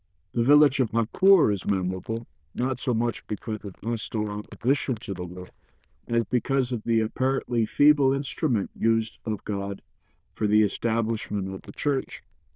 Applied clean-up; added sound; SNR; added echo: neural diffusion model UNIVERSE++.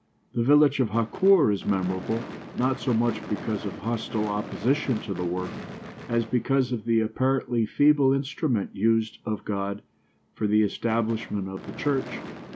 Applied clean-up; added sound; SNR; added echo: none; Gunshot, gunfire / Fireworks; 15 dB; none.